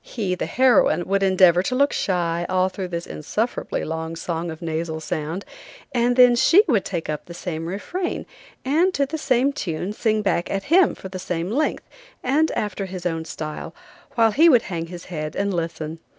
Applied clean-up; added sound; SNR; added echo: none; none; none; none.